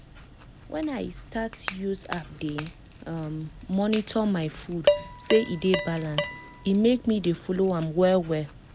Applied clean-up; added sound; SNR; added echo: none; Crack / Crackle + Dishes, pots, and pans; 6 dB; none.